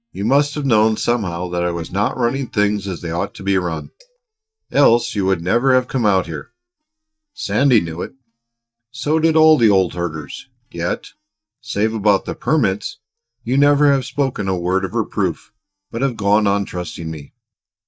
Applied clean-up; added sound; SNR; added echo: neural mask model DeepFilterNet 3.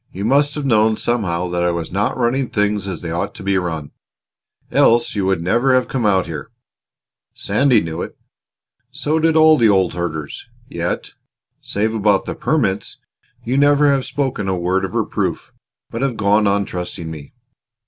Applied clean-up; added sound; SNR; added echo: none; none; none; none.